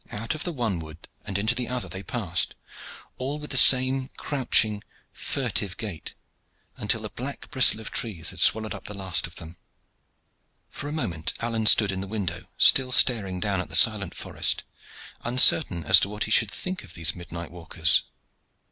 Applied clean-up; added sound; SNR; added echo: none; none; none; none.